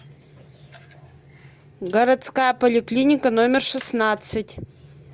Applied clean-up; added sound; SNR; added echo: none; none; none; none.